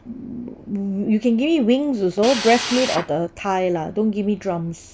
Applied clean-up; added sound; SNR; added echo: none; Drill; 8 dB; none.